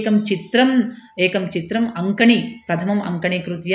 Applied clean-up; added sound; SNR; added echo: none; none; none; none.